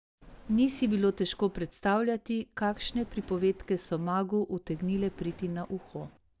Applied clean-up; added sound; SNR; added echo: none; Thunder; 19 dB; none.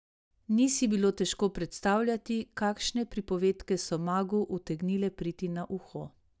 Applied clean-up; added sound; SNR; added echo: none; none; none; none.